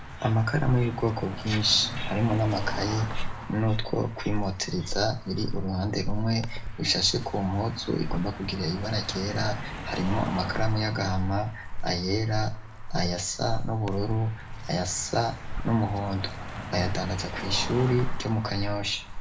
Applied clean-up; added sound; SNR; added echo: none; Car passing by; 5 dB; reverberation time 0.3 s.